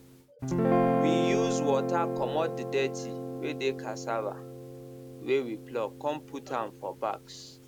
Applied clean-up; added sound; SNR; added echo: none; Guitar; -2 dB; none.